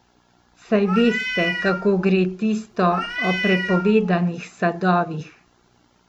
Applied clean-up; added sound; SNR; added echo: none; Meow; 7 dB; none.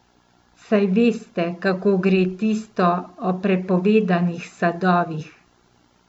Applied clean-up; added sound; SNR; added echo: none; none; none; none.